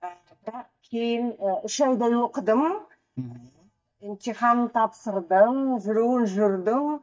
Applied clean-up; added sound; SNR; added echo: neural mask model DeepFilterNet 3.